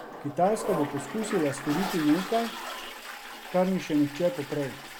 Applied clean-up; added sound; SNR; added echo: none; Toilet flush; 9 dB; none.